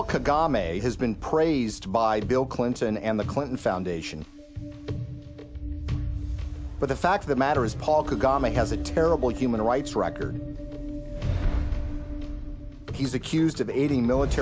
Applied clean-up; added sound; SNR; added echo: none; none; none; none.